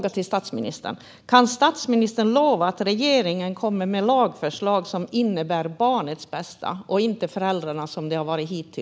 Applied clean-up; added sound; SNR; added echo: none; none; none; none.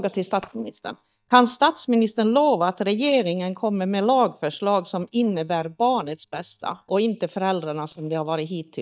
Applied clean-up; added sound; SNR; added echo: neural mask model DeepFilterNet 3.